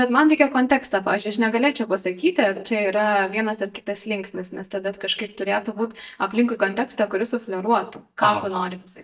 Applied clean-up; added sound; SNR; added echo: neural mask model DeepFilterNet 3.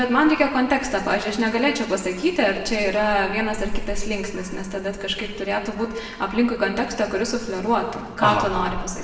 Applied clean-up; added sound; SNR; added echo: none; Church bell; 11 dB; reverberation time 1.2 s.